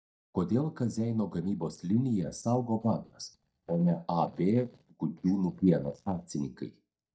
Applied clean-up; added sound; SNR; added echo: neural mask model DeepFilterNet 3.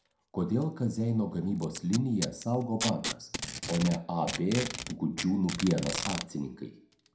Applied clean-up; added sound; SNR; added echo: none; Packing tape, duct tape; 9 dB; reverberation time 0.4 s.